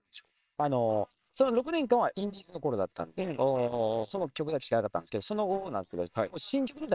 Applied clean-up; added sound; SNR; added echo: neural separator model SepFormer WHAMR!.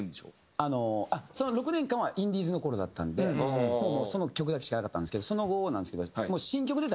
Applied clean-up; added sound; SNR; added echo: none; none; none; none.